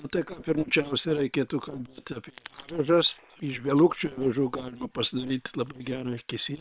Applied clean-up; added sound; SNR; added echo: neural separator model SepFormer WHAM!.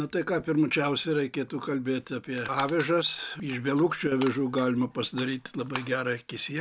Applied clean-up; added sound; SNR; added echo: none; Crushing; 17 dB; none.